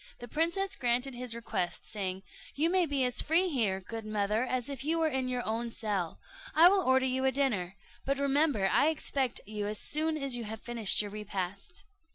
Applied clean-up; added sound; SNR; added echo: none; none; none; none.